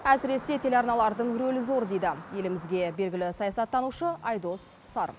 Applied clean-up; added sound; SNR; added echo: none; none; none; none.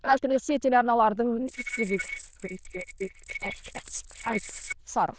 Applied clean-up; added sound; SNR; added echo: neural diffusion model UNIVERSE++.